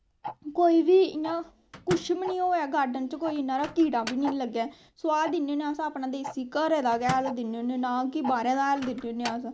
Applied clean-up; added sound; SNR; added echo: none; Tick-tock + Microwave oven; 14 dB; none.